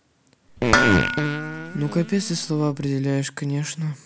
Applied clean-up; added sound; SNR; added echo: none; Dishes, pots, and pans + Fart; -3 dB; none.